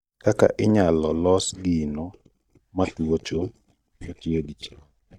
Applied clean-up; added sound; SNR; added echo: neural mask model DeepFilterNet 3.